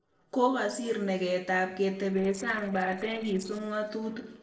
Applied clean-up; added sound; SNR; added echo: neural separator model SepFormer DNS4.